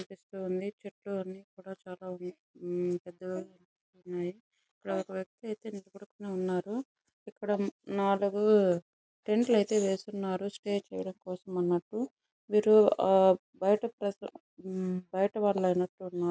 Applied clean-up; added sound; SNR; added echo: none; none; none; none.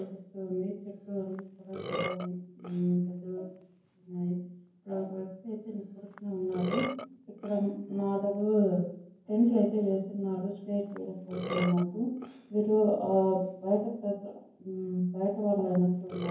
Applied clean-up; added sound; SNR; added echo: none; Burping, eructation; 13 dB; reverberation time 0.9 s.